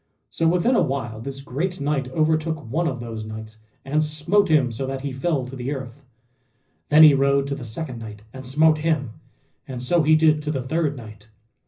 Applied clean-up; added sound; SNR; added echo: none; none; none; reverberation time 0.4 s.